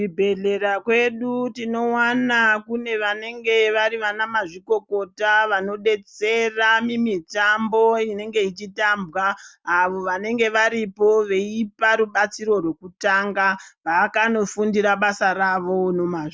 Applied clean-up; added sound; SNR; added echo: none; none; none; none.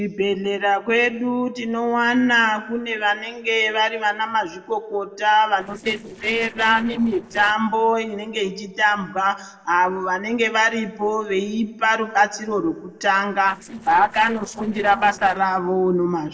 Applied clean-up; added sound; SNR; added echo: neural separator model SepFormer DNS4.